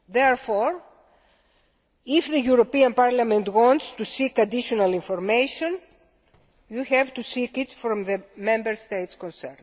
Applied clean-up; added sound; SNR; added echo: neural separator model SepFormer DNS4.